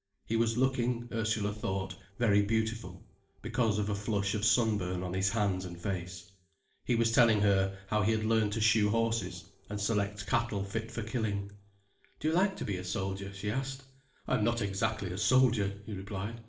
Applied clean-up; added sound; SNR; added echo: neural separator model SepFormer DNS4.